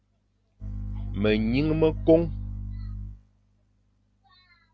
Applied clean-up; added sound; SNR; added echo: none; none; none; none.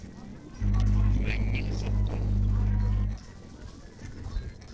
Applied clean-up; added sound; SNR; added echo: neural separator model SepFormer DNS4.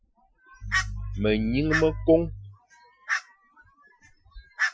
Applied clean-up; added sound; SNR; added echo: classical method Wiener filter.